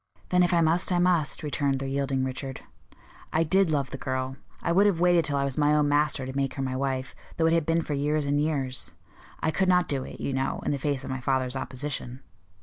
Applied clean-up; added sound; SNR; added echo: none; none; none; none.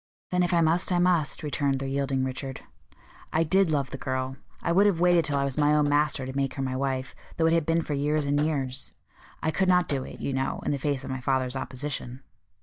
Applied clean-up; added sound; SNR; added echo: neural mask model DeepFilterNet 3.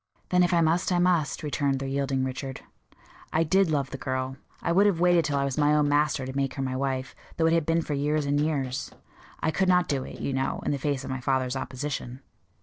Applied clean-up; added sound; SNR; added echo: neural separator model SepFormer DNS4.